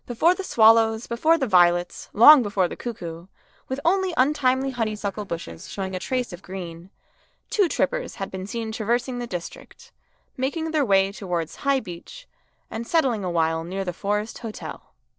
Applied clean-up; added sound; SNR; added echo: neural separator model SepFormer DNS4.